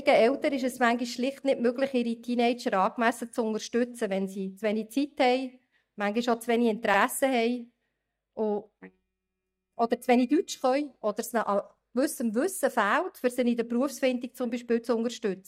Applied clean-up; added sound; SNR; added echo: neural mask model DeepFilterNet 3.